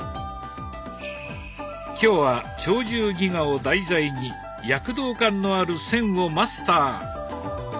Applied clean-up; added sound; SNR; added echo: none; none; none; none.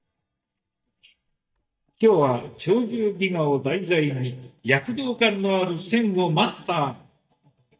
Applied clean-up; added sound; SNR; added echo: neural mask model DeepFilterNet 3.